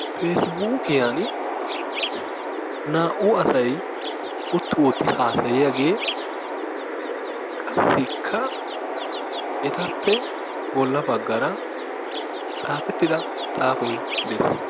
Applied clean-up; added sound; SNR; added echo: none; Chirp, tweet; 4 dB; none.